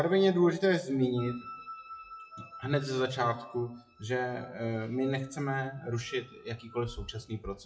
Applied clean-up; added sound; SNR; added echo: classical method WPE with log-MMSE.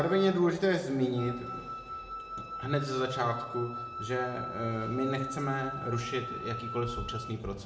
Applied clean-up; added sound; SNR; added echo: none; Wind instrument, woodwind instrument; 8 dB; reverberation time 0.6 s.